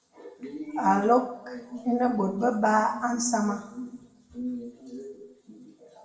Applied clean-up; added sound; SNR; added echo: none; none; none; reverberation time 0.7 s.